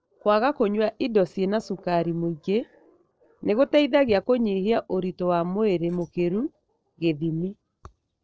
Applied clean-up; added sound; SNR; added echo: neural separator model SepFormer DNS4.